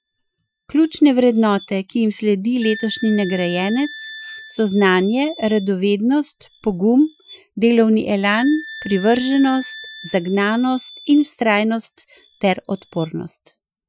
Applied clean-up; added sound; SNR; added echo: classical method Wiener filter.